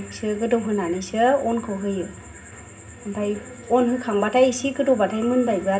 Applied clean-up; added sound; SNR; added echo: none; none; none; reverberation time 0.4 s.